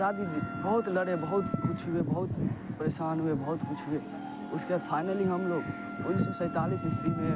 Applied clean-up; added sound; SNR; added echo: none; Wind instrument, woodwind instrument; 14 dB; none.